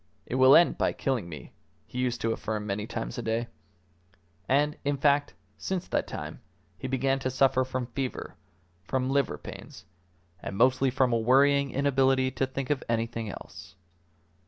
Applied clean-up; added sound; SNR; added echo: none; none; none; none.